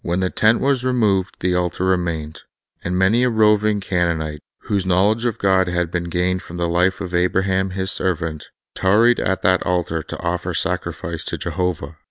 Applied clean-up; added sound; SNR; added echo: none; none; none; none.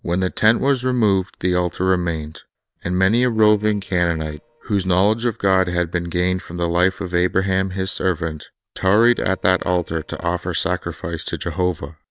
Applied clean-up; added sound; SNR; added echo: neural separator model SepFormer DNS4.